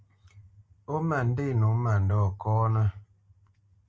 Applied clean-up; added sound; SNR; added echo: none; none; none; none.